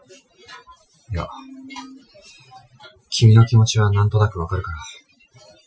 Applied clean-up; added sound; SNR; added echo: classical method Wiener filter.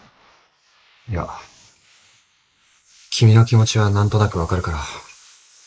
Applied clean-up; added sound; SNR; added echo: neural mask model Resemble Enhance denoiser.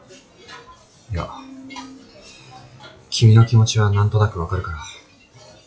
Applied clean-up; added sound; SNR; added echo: classical method log-MMSE.